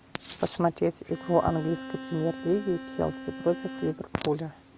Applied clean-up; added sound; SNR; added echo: none; Bowed string instrument; 12 dB; none.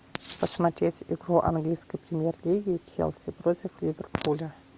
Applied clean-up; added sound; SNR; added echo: none; none; none; none.